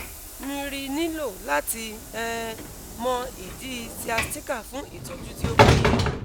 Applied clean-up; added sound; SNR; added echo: none; Sliding door / Train; -5 dB; none.